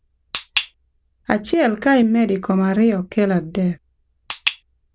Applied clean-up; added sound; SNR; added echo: none; none; none; none.